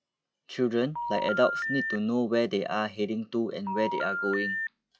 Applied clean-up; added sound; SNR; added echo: classical method log-MMSE.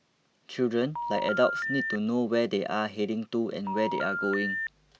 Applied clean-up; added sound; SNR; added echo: none; Telephone; 4 dB; none.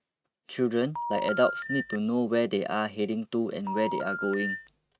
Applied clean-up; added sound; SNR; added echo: neural mask model RNNoise.